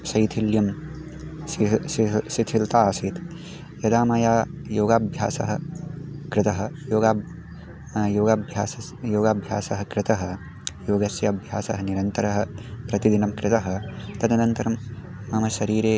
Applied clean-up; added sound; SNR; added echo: none; none; none; none.